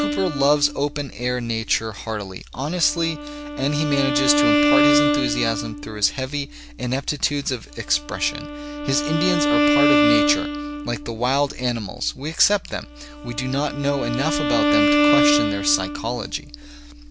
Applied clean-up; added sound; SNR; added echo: none; Bowed string instrument; -1 dB; none.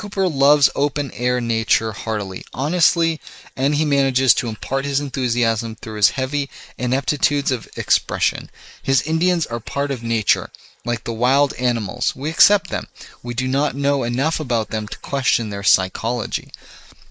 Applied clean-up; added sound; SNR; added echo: neural mask model Resemble Enhance denoiser.